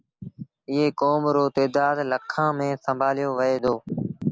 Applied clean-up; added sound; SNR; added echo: none; none; none; none.